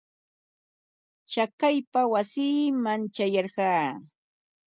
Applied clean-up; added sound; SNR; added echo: none; none; none; none.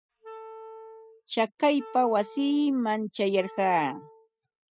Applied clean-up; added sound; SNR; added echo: classical method spectral subtraction.